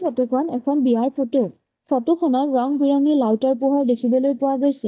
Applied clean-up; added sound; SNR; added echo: neural mask model DeepFilterNet 3.